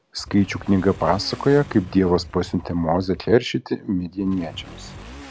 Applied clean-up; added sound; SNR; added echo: none; Motorcycle / Accelerating, revving, vroom; 18 dB; none.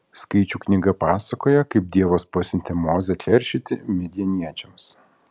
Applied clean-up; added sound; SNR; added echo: none; none; none; none.